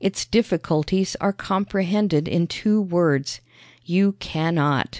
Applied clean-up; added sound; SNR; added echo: none; none; none; none.